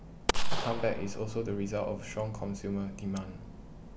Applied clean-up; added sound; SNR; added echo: none; Gunshot, gunfire; -3 dB; none.